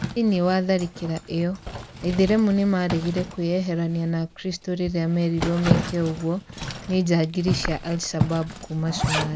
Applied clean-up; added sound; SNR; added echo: none; Zipper (clothing); 7 dB; none.